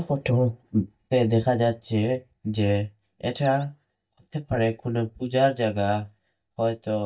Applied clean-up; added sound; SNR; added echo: neural mask model DeepFilterNet 3.